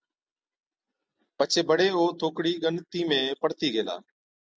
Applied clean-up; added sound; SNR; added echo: none; none; none; none.